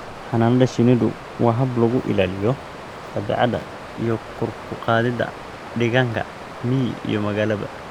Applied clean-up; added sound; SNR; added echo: none; Water; 13 dB; none.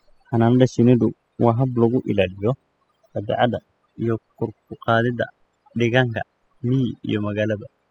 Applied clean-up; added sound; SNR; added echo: classical method spectral subtraction.